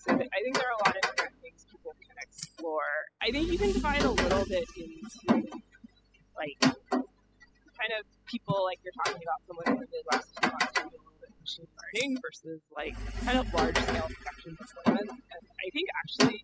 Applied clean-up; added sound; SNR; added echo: classical method spectral subtraction.